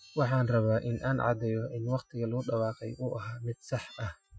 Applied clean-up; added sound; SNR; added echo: classical method Wiener filter.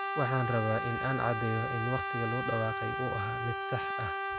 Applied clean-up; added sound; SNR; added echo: none; Brass instrument; 1 dB; none.